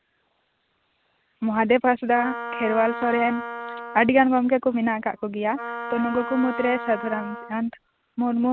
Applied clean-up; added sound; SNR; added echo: none; Wind instrument, woodwind instrument; 10 dB; none.